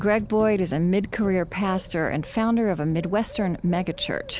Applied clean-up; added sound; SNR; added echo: none; Bird; 18 dB; none.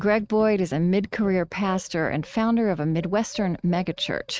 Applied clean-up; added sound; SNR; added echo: neural mask model RNNoise.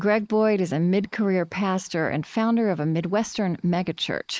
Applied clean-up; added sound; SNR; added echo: neural mask model Resemble Enhance denoiser.